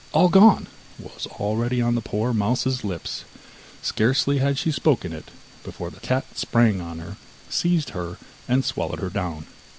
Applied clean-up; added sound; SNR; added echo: none; none; none; none.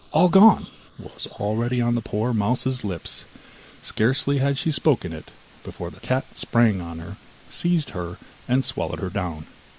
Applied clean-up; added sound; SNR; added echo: neural mask model Resemble Enhance denoiser.